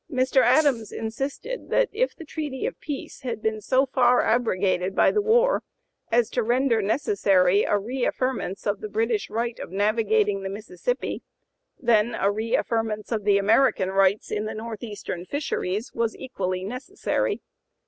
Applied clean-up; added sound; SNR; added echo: none; Rattle (instrument); 16 dB; none.